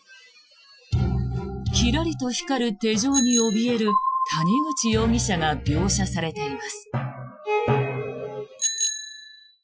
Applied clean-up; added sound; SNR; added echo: classical method Wiener filter.